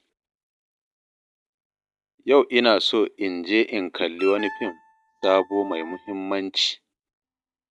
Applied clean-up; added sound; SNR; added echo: neural mask model RNNoise.